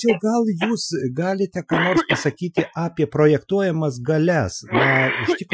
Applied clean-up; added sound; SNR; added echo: classical method Wiener filter.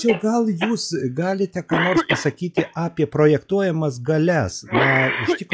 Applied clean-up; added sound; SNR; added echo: classical method log-MMSE.